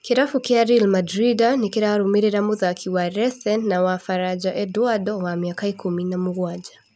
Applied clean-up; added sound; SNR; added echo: none; none; none; none.